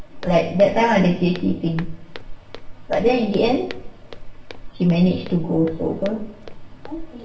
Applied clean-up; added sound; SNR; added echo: none; Walk, footsteps; 10 dB; reverberation time 0.7 s.